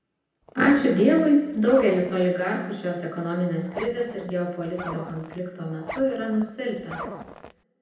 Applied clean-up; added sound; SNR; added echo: none; Zipper (clothing); 14 dB; reverberation time 0.9 s.